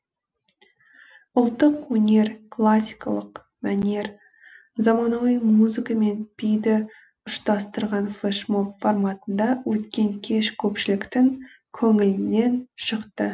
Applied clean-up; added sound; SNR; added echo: none; none; none; none.